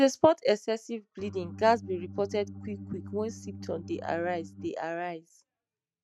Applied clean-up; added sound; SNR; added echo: neural mask model RNNoise.